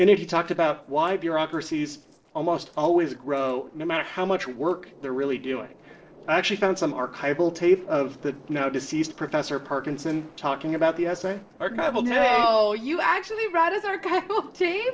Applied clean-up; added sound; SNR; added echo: neural separator model SepFormer DNS4.